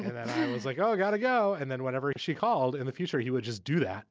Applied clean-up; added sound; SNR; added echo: none; none; none; none.